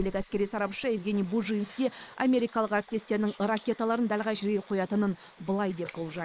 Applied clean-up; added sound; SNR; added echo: neural mask model Resemble Enhance denoiser.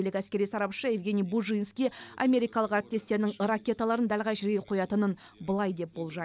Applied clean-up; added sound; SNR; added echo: none; none; none; none.